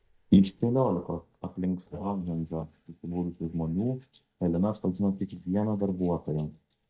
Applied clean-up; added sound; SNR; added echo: neural mask model DeepFilterNet 3.